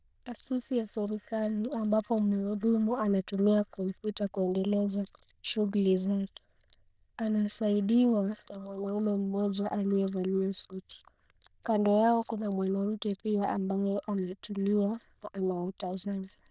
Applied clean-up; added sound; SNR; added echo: neural diffusion model UNIVERSE++.